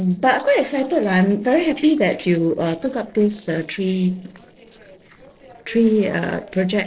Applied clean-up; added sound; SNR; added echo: neural separator model SepFormer DNS4.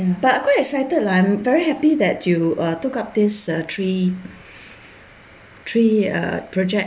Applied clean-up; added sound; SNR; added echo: none; none; none; none.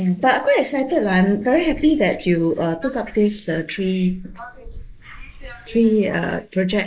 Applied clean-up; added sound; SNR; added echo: neural mask model Resemble Enhance denoiser.